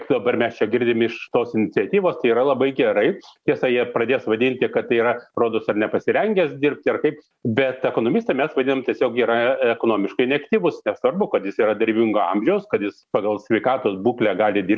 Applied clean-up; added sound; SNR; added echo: none; none; none; none.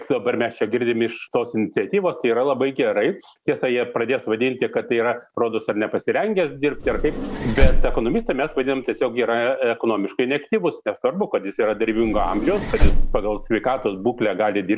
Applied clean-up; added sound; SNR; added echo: none; Vehicle; -1 dB; none.